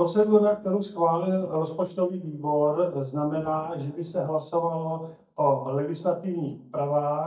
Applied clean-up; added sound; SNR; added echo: neural mask model DeepFilterNet 3.